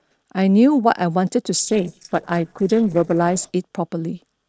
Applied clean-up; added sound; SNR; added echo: neural separator model SepFormer DNS4.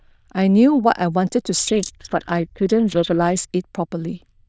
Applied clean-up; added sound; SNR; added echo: neural diffusion model UNIVERSE++.